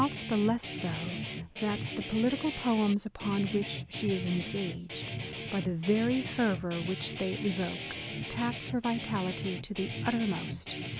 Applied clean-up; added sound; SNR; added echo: none; Guitar; 6 dB; none.